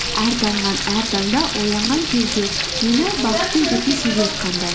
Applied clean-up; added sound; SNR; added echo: none; Frying (food); 2 dB; none.